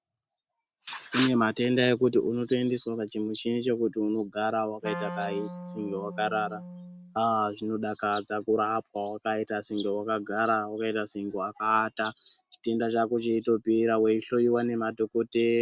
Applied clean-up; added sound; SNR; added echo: none; Wind instrument, woodwind instrument; 12 dB; none.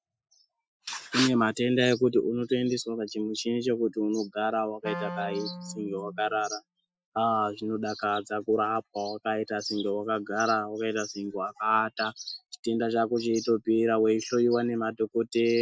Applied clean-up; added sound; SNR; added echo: classical method Wiener filter.